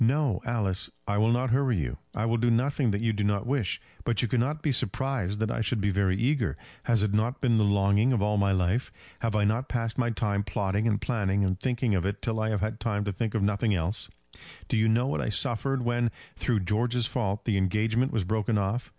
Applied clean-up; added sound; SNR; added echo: none; none; none; none.